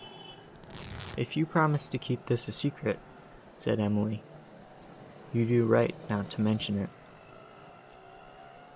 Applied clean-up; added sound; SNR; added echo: none; Traffic noise, roadway noise + Tearing; 17 dB; none.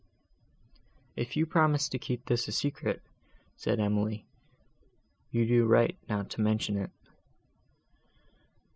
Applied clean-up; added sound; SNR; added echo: none; none; none; none.